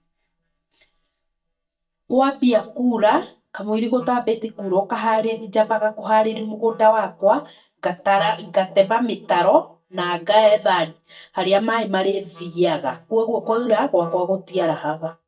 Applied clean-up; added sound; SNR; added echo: neural mask model DeepFilterNet 3.